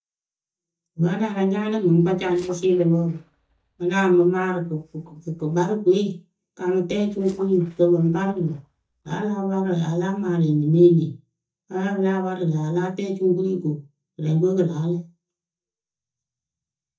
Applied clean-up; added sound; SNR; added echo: neural mask model DeepFilterNet 3.